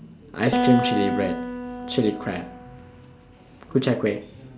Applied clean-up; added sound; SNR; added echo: none; Acoustic guitar; 3 dB; none.